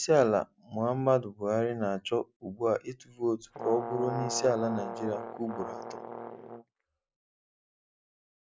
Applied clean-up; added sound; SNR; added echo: none; Brass instrument; 8 dB; none.